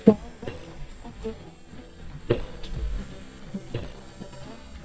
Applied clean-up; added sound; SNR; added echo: neural mask model DeepFilterNet 3.